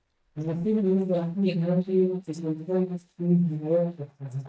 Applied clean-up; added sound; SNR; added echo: neural mask model DeepFilterNet 3.